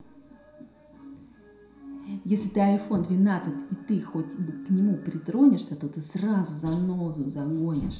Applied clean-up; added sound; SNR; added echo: none; none; none; reverberation time 0.7 s.